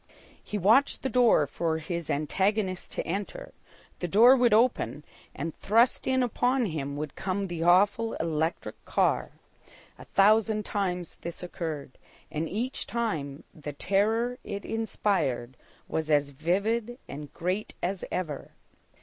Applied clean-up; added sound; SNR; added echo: none; none; none; none.